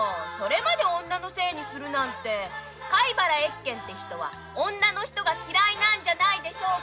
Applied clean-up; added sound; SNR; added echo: none; none; none; none.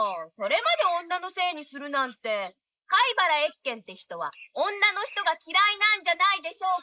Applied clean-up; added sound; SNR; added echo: neural mask model Resemble Enhance denoiser.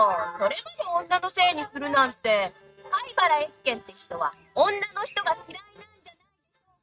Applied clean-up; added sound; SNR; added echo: neural mask model RNNoise.